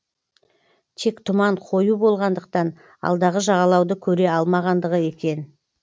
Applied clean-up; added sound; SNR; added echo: none; none; none; none.